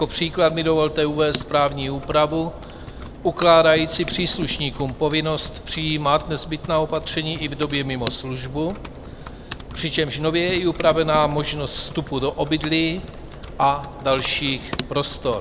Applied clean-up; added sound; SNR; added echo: none; Clock + Typing; 12 dB; none.